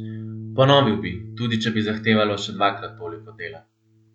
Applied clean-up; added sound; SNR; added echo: neural mask model RNNoise.